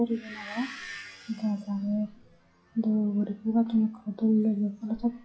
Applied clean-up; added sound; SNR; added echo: classical method log-MMSE.